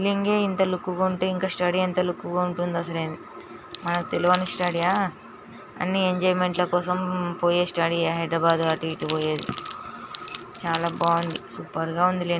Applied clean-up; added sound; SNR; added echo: none; Rattle / Keys jangling; 7 dB; none.